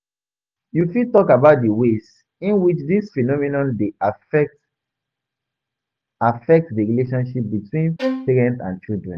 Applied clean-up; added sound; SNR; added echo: none; Bowed string instrument; 9 dB; none.